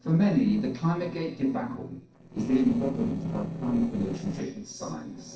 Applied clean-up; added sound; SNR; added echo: neural separator model SepFormer DNS4.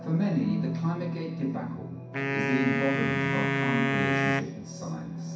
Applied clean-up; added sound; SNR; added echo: none; Wind instrument, woodwind instrument; -1 dB; reverberation time 0.6 s.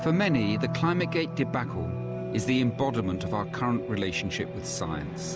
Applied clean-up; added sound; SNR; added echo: none; none; none; none.